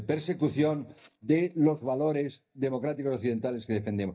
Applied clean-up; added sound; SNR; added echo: neural mask model DeepFilterNet 3.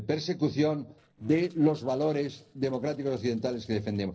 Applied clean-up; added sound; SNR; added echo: neural separator model SepFormer DNS4.